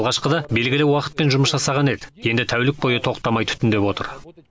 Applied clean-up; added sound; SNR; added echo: none; none; none; none.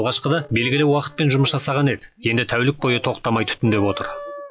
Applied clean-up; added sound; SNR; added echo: classical method log-MMSE.